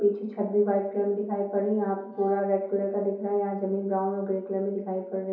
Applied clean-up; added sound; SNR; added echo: none; Wind instrument, woodwind instrument; 9 dB; reverberation time 2.8 s.